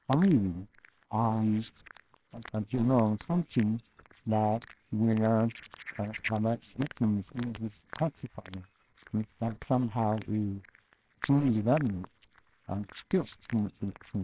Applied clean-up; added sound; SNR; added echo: neural separator model SepFormer WHAMR!.